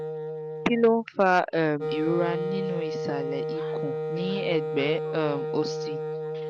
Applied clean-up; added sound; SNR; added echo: none; Wind instrument, woodwind instrument; 3 dB; none.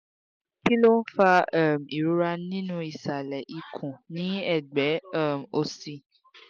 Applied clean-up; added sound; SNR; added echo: none; none; none; none.